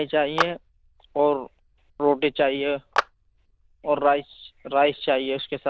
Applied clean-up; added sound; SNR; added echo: neural diffusion model UNIVERSE++.